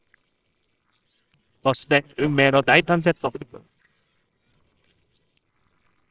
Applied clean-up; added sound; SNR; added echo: neural separator model SepFormer WHAMR!.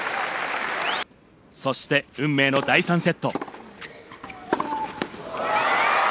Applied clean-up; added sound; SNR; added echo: none; none; none; none.